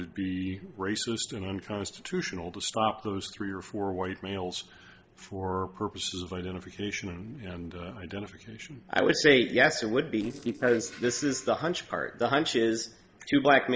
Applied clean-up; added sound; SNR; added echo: neural separator model SepFormer DNS4.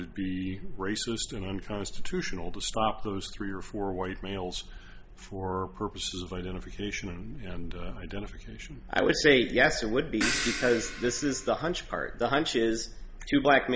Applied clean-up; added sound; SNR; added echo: none; Crash cymbal; 6 dB; none.